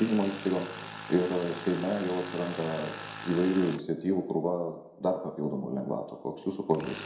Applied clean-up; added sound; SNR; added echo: none; Tools; 14 dB; reverberation time 0.5 s.